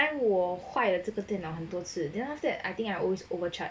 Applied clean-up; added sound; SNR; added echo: none; none; none; none.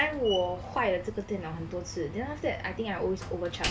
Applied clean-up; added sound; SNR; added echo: none; Slam; 8 dB; none.